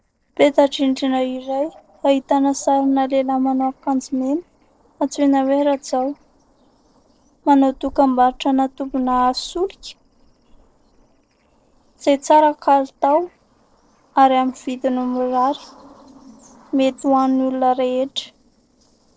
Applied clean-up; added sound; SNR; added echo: neural separator model SepFormer DNS4.